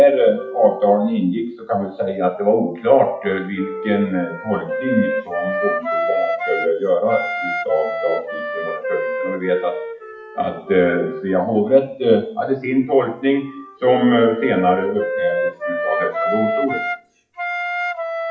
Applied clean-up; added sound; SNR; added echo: classical method WPE with log-MMSE.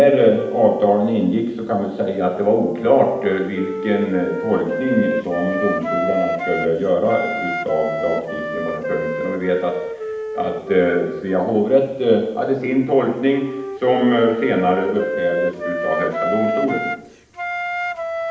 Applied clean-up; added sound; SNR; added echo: none; Wind instrument, woodwind instrument; 6 dB; reverberation time 0.8 s.